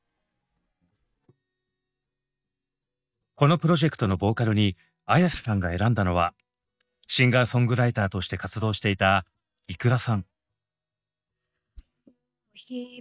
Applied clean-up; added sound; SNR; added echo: neural mask model DeepFilterNet 3.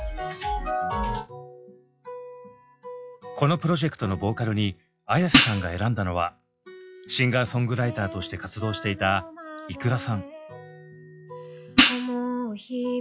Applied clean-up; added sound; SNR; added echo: classical method log-MMSE.